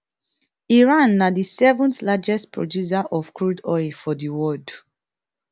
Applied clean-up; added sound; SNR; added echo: none; none; none; none.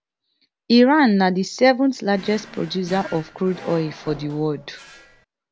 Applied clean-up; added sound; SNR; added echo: none; Drawer open or close; 19 dB; none.